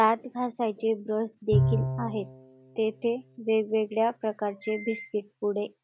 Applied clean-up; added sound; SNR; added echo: none; Bowed string instrument; 6 dB; none.